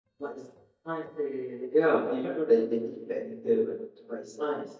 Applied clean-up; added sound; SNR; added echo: neural mask model DeepFilterNet 3.